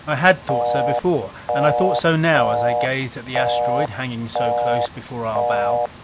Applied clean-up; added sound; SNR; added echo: none; Telephone; 0 dB; none.